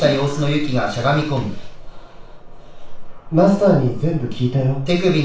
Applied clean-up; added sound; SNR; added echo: none; none; none; reverberation time 0.4 s.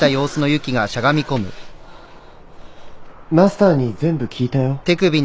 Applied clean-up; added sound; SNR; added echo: none; none; none; none.